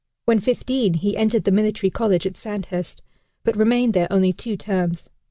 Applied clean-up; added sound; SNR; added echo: none; none; none; none.